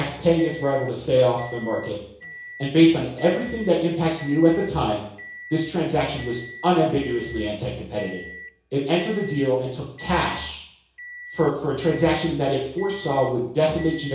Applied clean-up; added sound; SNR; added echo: none; Microwave oven; 19 dB; reverberation time 0.6 s.